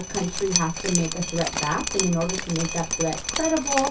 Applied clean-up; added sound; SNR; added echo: none; Drip; 3 dB; reverberation time 0.3 s.